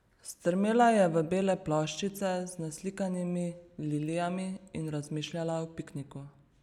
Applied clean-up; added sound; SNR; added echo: none; none; none; none.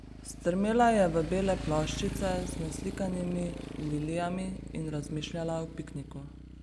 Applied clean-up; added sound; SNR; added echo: none; Motorcycle; 9 dB; none.